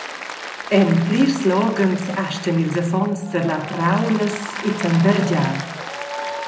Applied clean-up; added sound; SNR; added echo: none; Applause; 11 dB; reverberation time 0.4 s.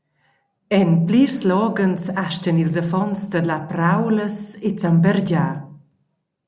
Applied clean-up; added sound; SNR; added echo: none; none; none; none.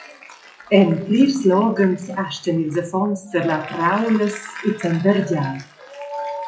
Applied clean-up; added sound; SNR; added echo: classical method WPE with log-MMSE.